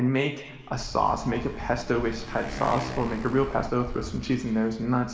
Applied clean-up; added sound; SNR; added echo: none; Motorcycle; 11 dB; reverberation time 2.1 s.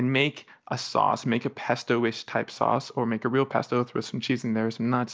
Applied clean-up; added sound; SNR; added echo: none; none; none; none.